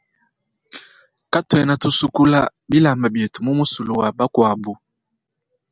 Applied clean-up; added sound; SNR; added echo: none; none; none; none.